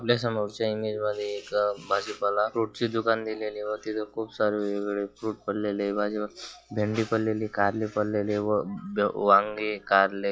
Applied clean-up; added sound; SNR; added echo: classical method log-MMSE.